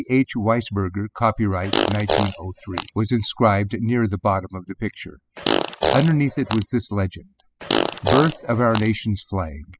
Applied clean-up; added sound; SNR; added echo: classical method spectral subtraction.